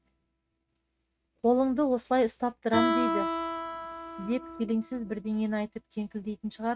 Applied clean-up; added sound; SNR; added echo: neural mask model RNNoise.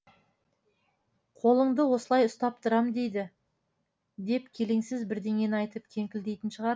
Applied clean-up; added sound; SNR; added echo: none; none; none; none.